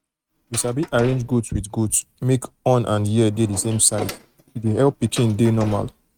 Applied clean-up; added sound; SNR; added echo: neural mask model RNNoise.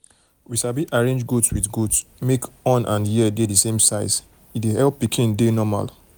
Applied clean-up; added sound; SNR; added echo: none; none; none; none.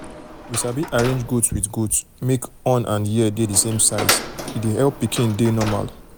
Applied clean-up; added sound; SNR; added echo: none; Door; 10 dB; none.